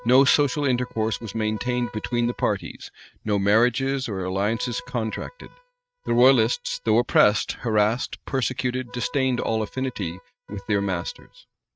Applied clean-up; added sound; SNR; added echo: neural mask model RNNoise.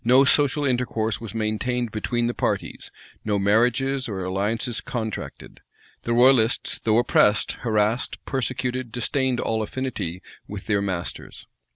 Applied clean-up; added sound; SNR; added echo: none; none; none; none.